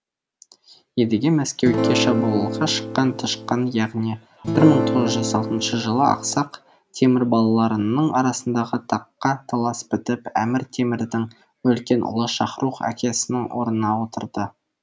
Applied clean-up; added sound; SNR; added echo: none; Acoustic guitar / Strum; 2 dB; none.